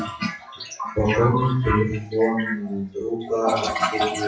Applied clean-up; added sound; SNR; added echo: classical method WPE with log-MMSE.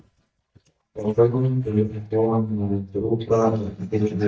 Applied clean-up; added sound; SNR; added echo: neural mask model DeepFilterNet 3.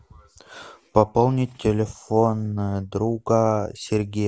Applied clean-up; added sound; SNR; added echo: none; none; none; none.